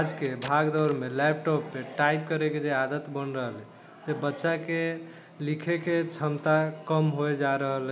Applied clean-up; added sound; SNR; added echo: none; Packing tape, duct tape; 18 dB; none.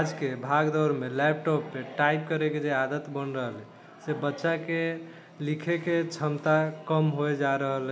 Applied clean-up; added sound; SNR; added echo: none; none; none; none.